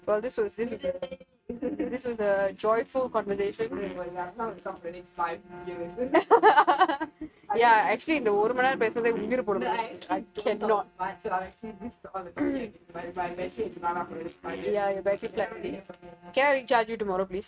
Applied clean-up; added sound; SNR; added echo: neural mask model RNNoise.